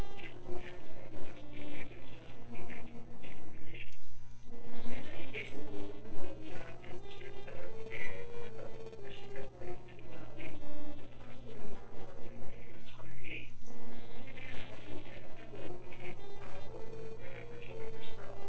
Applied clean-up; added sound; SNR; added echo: neural separator model SepFormer DNS4.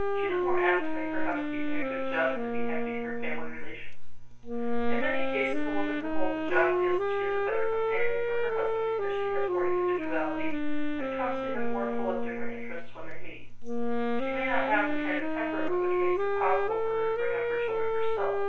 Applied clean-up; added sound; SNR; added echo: none; Wind instrument, woodwind instrument; 1 dB; reverberation time 0.3 s.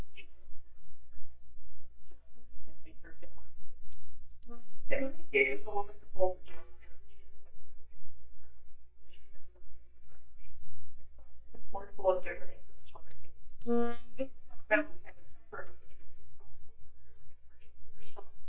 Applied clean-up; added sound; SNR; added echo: neural mask model DeepFilterNet 3.